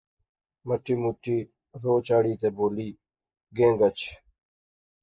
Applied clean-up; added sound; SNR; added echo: neural mask model Resemble Enhance denoiser.